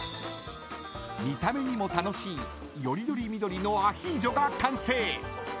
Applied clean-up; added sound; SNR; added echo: none; none; none; none.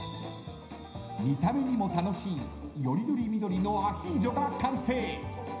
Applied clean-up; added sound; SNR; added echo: none; none; none; reverberation time 0.9 s.